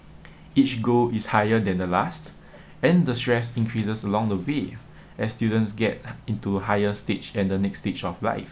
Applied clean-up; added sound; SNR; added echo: none; none; none; none.